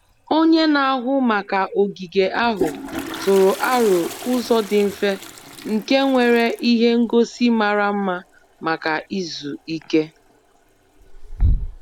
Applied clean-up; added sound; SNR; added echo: none; Toilet flush; 11 dB; none.